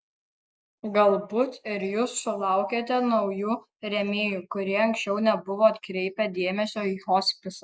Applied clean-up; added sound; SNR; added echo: none; none; none; none.